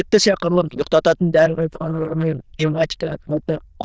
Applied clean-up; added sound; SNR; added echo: neural diffusion model UNIVERSE++.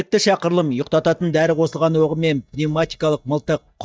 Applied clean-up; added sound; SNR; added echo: neural mask model DeepFilterNet 3.